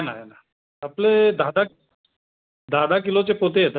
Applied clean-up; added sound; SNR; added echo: none; none; none; none.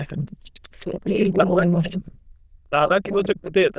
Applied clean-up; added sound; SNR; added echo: neural diffusion model UNIVERSE++.